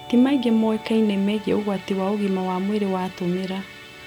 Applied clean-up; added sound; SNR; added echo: none; Musical instrument; 18 dB; none.